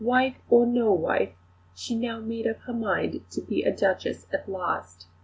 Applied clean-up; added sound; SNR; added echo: none; none; none; none.